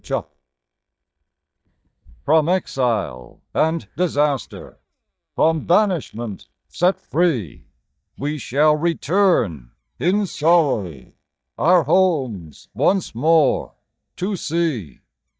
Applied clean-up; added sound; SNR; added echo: neural mask model DeepFilterNet 3.